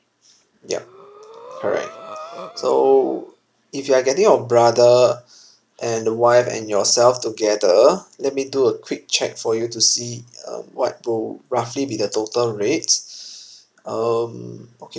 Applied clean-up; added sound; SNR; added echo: none; Breathing; 17 dB; none.